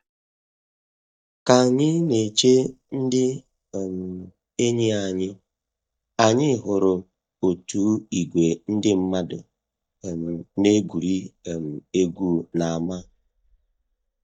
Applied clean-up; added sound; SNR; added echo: neural mask model DeepFilterNet 3.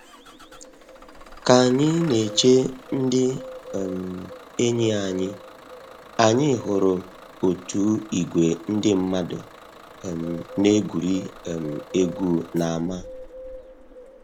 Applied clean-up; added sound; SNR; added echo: none; Engine starting / Bus + Bird; 17 dB; none.